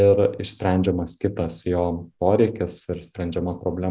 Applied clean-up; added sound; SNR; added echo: none; none; none; none.